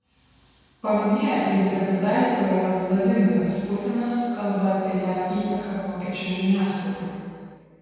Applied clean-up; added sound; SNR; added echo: none; none; none; reverberation time 2.1 s.